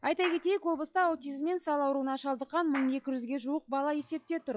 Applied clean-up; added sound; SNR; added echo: classical method log-MMSE.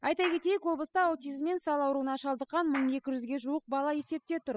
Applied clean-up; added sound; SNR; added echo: classical method spectral subtraction.